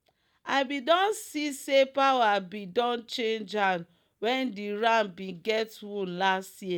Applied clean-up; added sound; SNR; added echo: none; none; none; none.